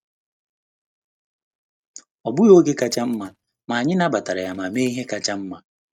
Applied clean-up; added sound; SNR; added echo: neural mask model RNNoise.